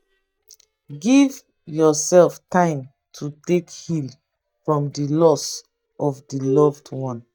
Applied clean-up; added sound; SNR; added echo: neural mask model DeepFilterNet 3.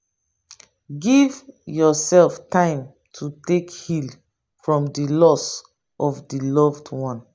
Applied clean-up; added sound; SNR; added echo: none; none; none; none.